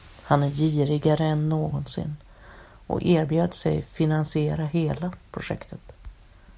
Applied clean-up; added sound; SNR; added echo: none; none; none; none.